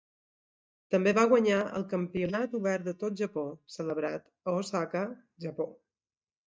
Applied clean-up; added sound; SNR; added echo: neural mask model DeepFilterNet 3.